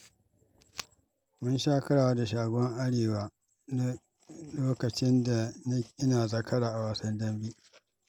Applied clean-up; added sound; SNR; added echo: none; none; none; none.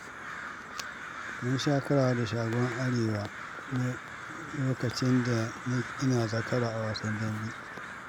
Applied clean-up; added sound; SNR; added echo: none; Crow; 9 dB; none.